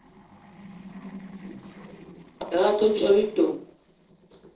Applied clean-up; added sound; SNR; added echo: neural separator model SepFormer DNS4.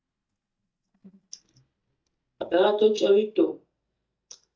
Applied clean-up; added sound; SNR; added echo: neural mask model DeepFilterNet 3.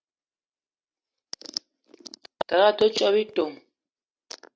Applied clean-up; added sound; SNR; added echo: none; none; none; none.